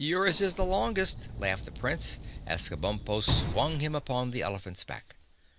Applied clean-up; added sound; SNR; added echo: none; Sliding door / Slam; 6 dB; none.